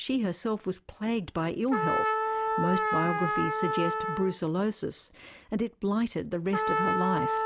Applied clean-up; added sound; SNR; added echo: none; Trumpet; 1 dB; none.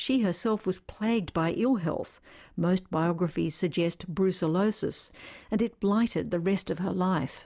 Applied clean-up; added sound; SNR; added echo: none; none; none; none.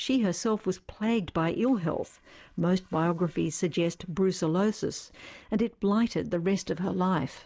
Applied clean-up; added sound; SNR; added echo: neural mask model Resemble Enhance denoiser.